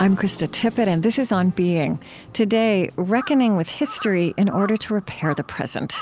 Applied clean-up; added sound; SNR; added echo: none; Crow; 20 dB; none.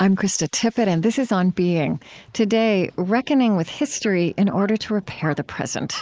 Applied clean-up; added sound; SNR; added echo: neural mask model Resemble Enhance denoiser.